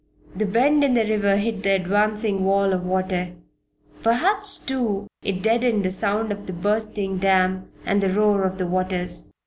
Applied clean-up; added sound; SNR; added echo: none; none; none; none.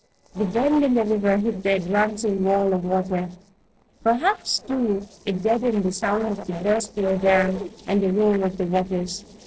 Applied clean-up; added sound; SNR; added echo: neural separator model SepFormer DNS4.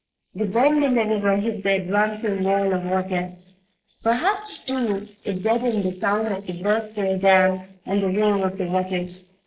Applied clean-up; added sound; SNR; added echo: neural mask model Resemble Enhance denoiser.